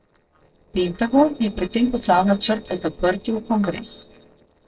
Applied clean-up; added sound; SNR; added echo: neural separator model SepFormer DNS4.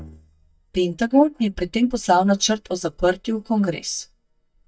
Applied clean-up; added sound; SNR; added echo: neural mask model DeepFilterNet 3.